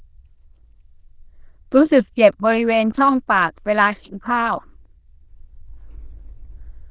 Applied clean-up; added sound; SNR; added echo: neural diffusion model UNIVERSE++.